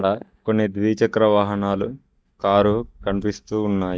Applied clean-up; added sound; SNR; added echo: neural mask model DeepFilterNet 3.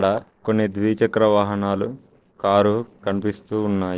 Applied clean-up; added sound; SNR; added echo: neural separator model SepFormer DNS4.